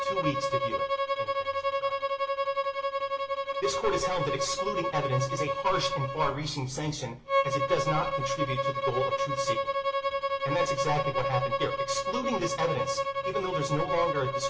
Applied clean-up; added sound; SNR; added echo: none; Bowed string instrument; -3 dB; reverberation time 0.2 s.